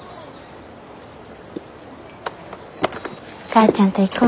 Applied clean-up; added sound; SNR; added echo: none; none; none; none.